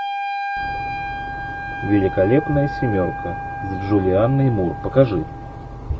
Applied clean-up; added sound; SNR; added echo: none; Wind instrument, woodwind instrument; 8 dB; none.